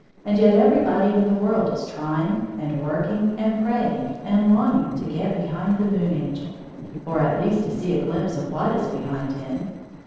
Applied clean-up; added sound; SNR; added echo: neural separator model SepFormer DNS4.